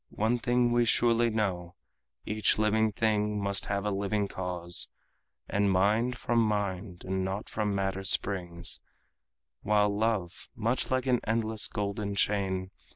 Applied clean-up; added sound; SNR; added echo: none; none; none; none.